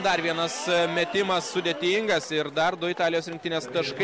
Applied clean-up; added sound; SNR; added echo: none; none; none; none.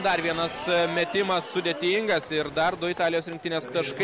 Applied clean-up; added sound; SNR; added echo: none; Animal; 13 dB; none.